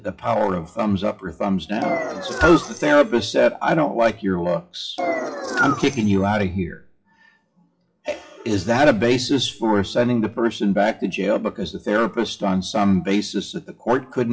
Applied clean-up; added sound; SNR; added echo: classical method WPE with log-MMSE.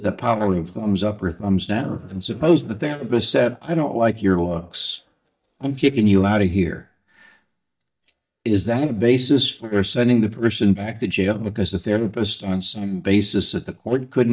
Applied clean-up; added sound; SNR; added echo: neural mask model DeepFilterNet 3.